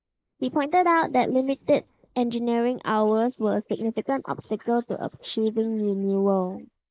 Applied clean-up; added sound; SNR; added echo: neural mask model Resemble Enhance denoiser.